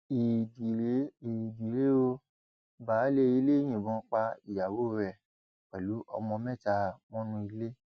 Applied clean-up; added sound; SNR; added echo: none; none; none; none.